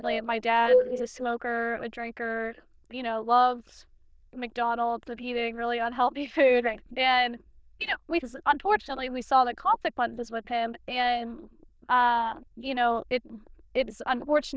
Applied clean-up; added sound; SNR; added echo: neural diffusion model UNIVERSE++.